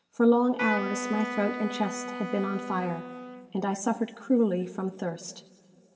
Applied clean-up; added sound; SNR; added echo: none; Wind instrument, woodwind instrument; 7 dB; reverberation time 2.3 s.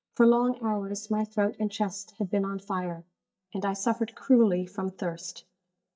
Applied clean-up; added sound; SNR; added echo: neural mask model DeepFilterNet 3.